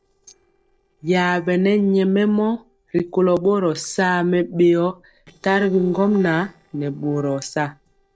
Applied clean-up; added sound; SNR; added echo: neural separator model SepFormer DNS4.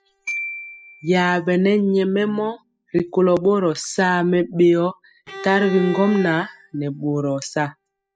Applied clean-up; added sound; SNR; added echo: classical method spectral subtraction.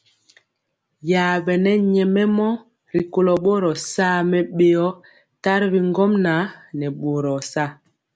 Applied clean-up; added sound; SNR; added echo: none; none; none; none.